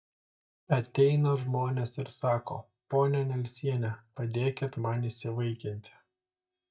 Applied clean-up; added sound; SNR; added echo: neural mask model DeepFilterNet 3.